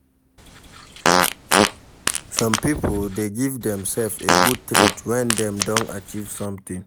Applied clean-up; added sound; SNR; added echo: none; Fart; -4 dB; none.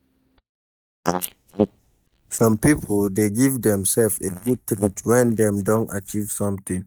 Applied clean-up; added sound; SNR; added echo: neural mask model DeepFilterNet 3.